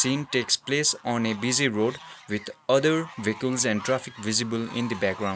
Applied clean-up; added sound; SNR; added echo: none; Fowl; 18 dB; none.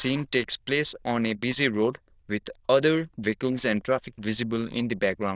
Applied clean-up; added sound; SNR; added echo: neural diffusion model UNIVERSE++.